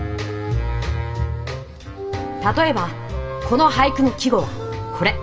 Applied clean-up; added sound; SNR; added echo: none; none; none; reverberation time 1.8 s.